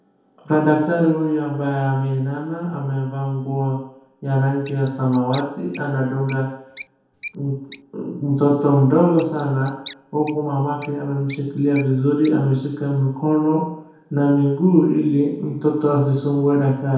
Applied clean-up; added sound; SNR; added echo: none; Bird; 5 dB; reverberation time 2.0 s.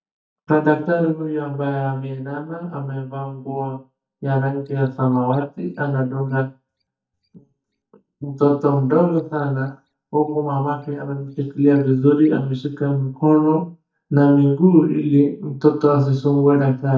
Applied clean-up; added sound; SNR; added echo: neural mask model DeepFilterNet 3.